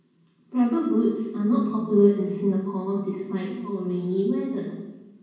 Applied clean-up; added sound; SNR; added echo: none; none; none; reverberation time 1.2 s.